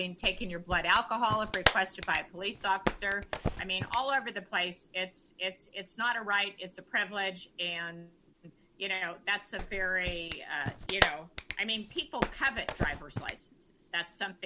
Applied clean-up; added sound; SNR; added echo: none; Clapping; 2 dB; none.